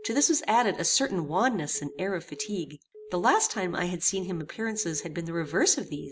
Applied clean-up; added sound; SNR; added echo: none; Telephone; 20 dB; none.